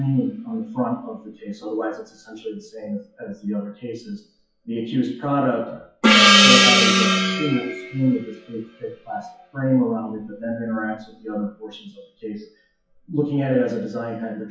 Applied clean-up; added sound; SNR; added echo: classical method WPE with log-MMSE.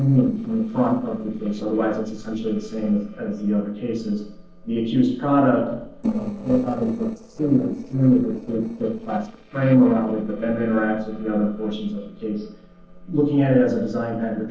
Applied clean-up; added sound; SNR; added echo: neural separator model SepFormer DNS4.